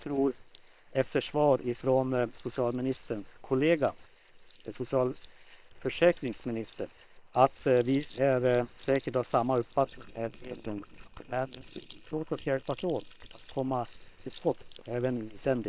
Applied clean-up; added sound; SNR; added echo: neural separator model SepFormer WHAM!.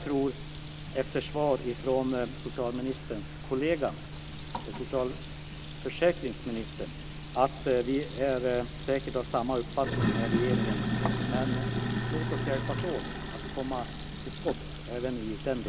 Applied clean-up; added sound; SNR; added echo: none; Sink (filling or washing); 5 dB; none.